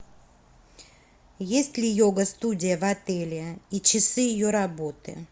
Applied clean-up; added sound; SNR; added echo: none; none; none; none.